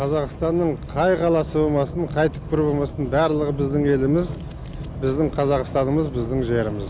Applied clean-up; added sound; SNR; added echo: none; none; none; none.